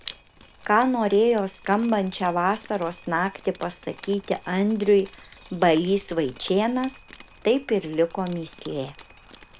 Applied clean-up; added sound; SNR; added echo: none; Drip; 17 dB; none.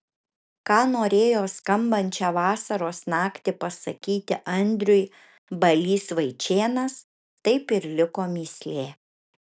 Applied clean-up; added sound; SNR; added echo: none; none; none; none.